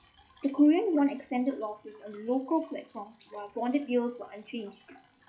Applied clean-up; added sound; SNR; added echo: classical method log-MMSE.